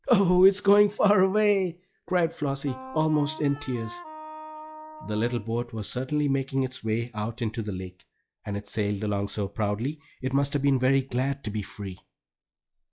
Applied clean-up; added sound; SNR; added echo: classical method log-MMSE.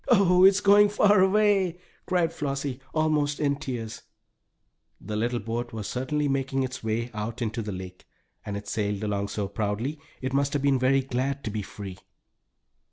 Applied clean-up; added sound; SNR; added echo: none; none; none; none.